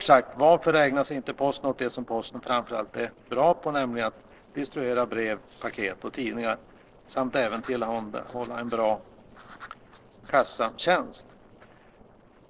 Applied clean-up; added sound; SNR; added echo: neural separator model SepFormer DNS4.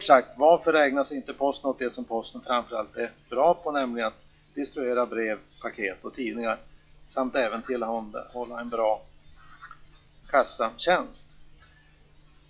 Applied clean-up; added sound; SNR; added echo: classical method log-MMSE.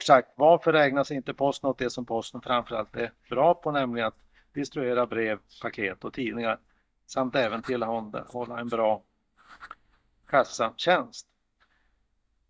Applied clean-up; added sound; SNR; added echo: neural mask model DeepFilterNet 3.